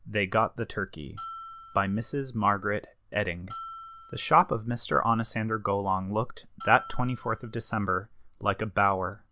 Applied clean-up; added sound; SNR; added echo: none; Bell; 15 dB; none.